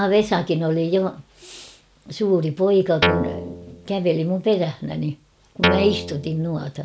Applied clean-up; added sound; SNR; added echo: none; Guitar; 2 dB; none.